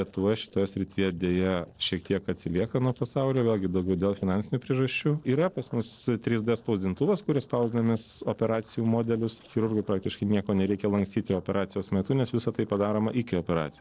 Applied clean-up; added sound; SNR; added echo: neural separator model SepFormer DNS4.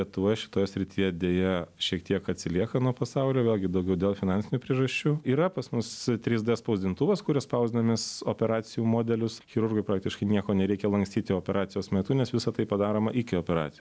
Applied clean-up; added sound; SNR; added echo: none; none; none; none.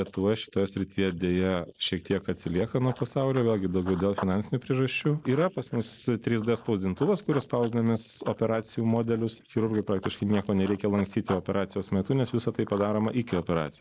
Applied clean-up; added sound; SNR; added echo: neural mask model Resemble Enhance denoiser.